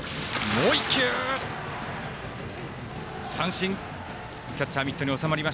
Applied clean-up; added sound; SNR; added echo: none; Bathtub (filling or washing) / Splash, splatter; 7 dB; none.